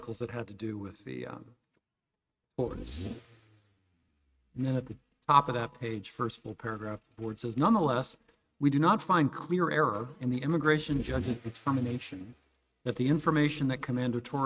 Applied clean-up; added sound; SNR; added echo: neural mask model RNNoise.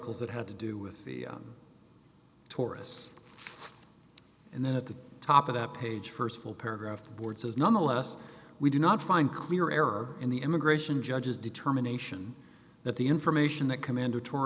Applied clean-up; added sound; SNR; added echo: none; none; none; none.